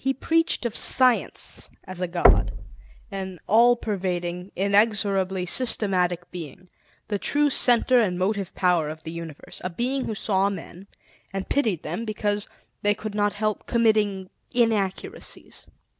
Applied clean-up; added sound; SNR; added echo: none; Knock; 0 dB; none.